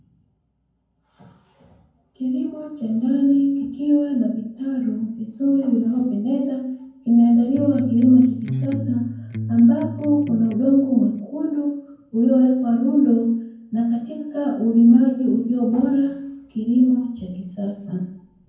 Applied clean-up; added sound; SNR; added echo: none; Electric guitar; 10 dB; reverberation time 0.9 s.